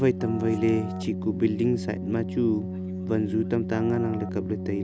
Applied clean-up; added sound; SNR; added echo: none; Keyboard (musical); 6 dB; none.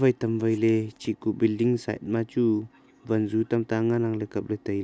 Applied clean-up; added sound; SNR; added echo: none; none; none; none.